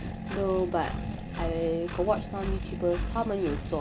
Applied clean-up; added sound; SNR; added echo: none; Engine; 4 dB; none.